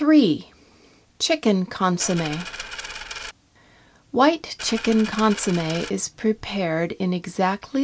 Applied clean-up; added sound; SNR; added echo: none; Coin (dropping); 11 dB; none.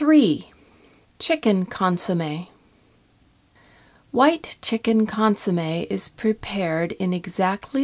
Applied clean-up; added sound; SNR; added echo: none; none; none; none.